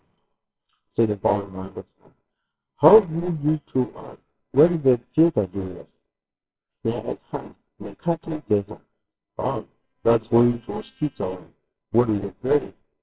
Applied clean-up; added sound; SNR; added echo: neural separator model SepFormer WHAMR!.